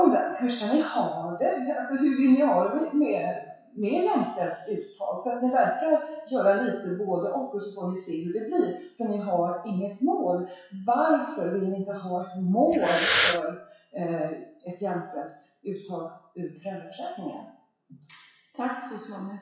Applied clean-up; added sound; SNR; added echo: classical method WPE with log-MMSE.